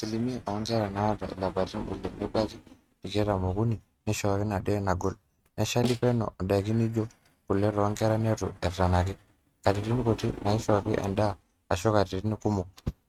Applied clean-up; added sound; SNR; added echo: neural mask model RNNoise.